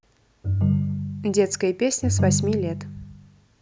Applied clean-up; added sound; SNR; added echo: none; Ringtone; -1 dB; none.